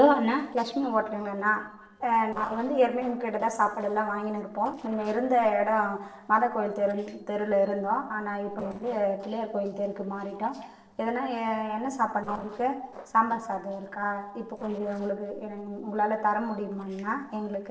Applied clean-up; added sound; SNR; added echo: neural separator model SepFormer DNS4.